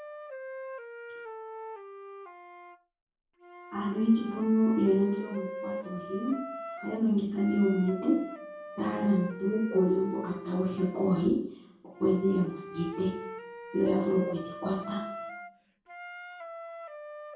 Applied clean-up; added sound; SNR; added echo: none; Wind instrument, woodwind instrument; 12 dB; reverberation time 0.6 s.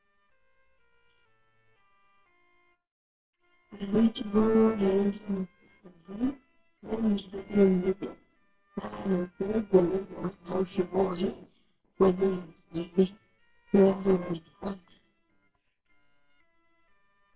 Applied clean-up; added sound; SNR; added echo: neural separator model SepFormer WHAMR!.